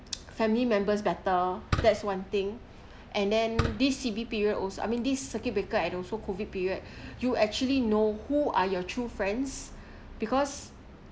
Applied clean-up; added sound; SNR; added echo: none; Fireworks; 7 dB; none.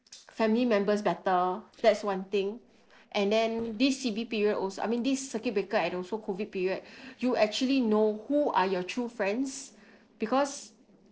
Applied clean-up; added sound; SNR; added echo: neural separator model SepFormer DNS4.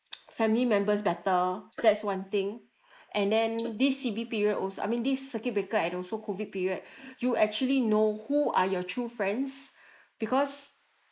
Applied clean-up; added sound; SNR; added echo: neural mask model Resemble Enhance denoiser.